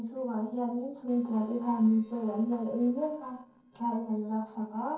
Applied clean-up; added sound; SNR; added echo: neural separator model SepFormer DNS4.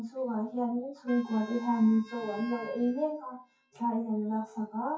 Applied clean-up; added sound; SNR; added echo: classical method WPE with log-MMSE.